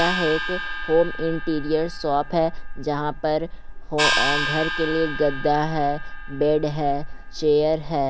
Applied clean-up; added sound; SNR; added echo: none; Gong; 4 dB; none.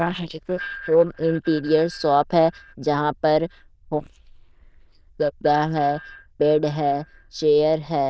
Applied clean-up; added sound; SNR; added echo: neural diffusion model UNIVERSE++.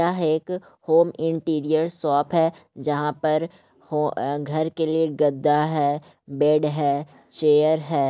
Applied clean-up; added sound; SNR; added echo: none; none; none; none.